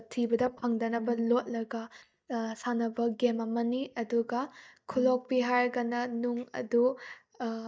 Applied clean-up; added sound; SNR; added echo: neural mask model DeepFilterNet 3.